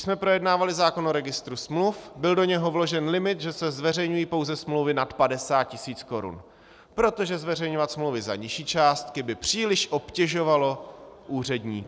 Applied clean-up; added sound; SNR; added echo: none; none; none; none.